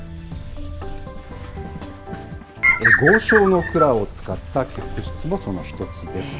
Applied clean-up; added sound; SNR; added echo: none; Bird; 1 dB; none.